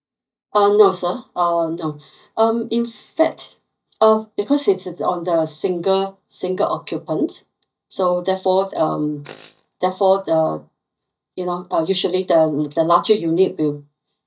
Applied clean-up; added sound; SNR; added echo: neural mask model DeepFilterNet 3.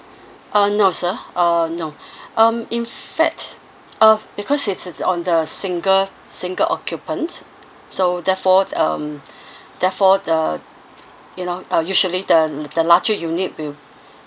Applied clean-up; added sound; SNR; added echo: none; none; none; none.